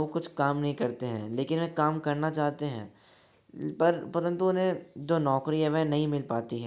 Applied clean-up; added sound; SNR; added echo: none; none; none; none.